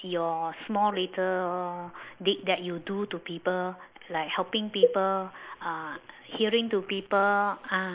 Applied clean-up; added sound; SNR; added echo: neural mask model Resemble Enhance denoiser.